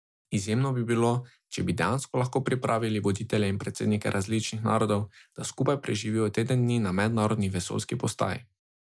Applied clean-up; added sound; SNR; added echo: none; none; none; none.